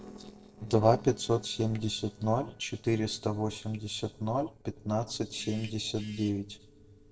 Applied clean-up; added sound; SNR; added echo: neural separator model SepFormer DNS4.